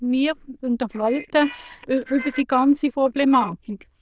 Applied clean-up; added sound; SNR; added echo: neural diffusion model UNIVERSE++.